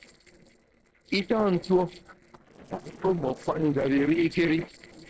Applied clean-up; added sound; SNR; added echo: neural separator model SepFormer DNS4.